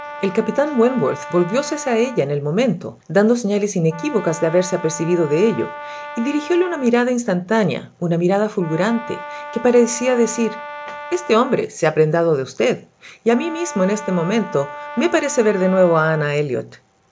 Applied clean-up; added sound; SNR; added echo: none; Brass instrument; 15 dB; none.